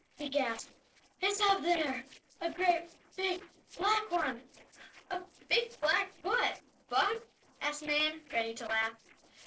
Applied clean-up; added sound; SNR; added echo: neural separator model SepFormer DNS4.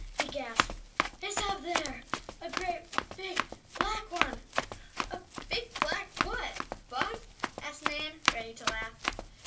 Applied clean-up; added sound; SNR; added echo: none; Run; -4 dB; reverberation time 0.3 s.